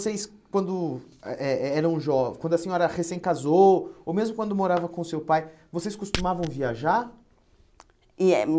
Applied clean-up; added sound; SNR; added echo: none; none; none; none.